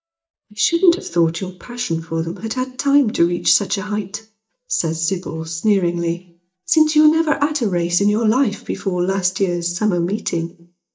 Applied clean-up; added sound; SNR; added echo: neural mask model DeepFilterNet 3.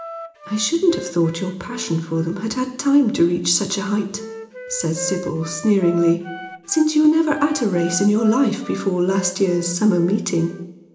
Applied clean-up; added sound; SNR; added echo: none; Wind instrument, woodwind instrument; 16 dB; reverberation time 0.8 s.